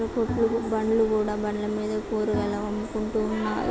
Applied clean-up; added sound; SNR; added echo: none; Bowed string instrument; 10 dB; none.